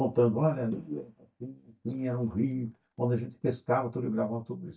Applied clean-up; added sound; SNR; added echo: neural mask model DeepFilterNet 3.